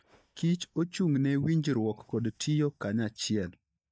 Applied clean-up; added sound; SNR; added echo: neural mask model DeepFilterNet 3.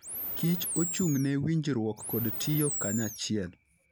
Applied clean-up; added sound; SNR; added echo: none; Animal; 6 dB; none.